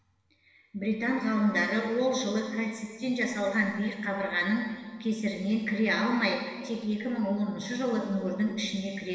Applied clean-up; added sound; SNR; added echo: none; none; none; reverberation time 1.6 s.